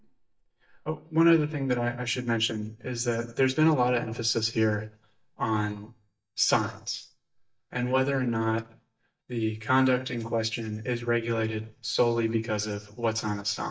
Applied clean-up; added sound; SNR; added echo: neural mask model DeepFilterNet 3.